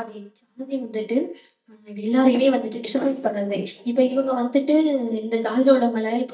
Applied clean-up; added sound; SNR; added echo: neural mask model DeepFilterNet 3.